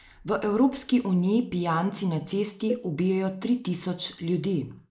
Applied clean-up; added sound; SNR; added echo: neural mask model Resemble Enhance denoiser.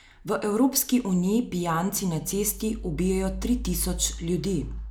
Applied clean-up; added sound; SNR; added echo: none; none; none; none.